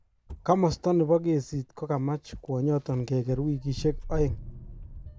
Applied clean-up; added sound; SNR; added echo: none; Engine starting / Motor vehicle (road); 12 dB; none.